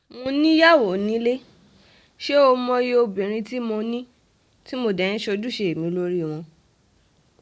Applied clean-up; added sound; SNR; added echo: none; none; none; none.